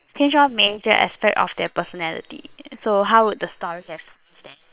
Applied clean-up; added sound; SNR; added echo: neural separator model SepFormer WHAM!.